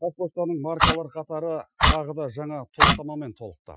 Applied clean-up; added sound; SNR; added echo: classical method Wiener filter.